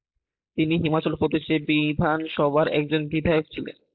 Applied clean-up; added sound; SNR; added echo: neural mask model Resemble Enhance denoiser.